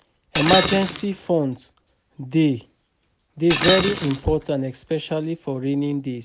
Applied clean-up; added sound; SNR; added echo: none; Shatter; 2 dB; none.